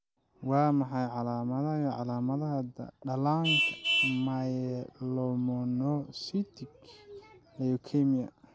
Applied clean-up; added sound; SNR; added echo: none; Vehicle horn, car horn, honking; 7 dB; none.